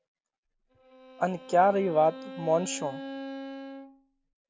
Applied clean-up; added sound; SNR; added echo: none; Bowed string instrument; 12 dB; none.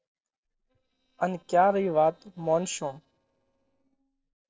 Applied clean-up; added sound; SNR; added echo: neural separator model SepFormer DNS4.